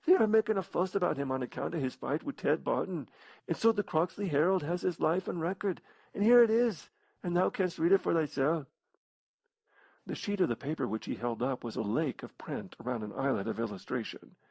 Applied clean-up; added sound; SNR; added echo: none; none; none; none.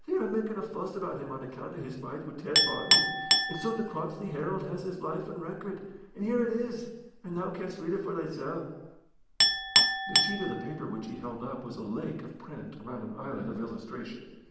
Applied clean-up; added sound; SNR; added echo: none; Chink, clink; -2 dB; reverberation time 0.9 s.